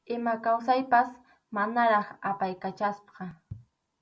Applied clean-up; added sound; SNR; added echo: none; none; none; none.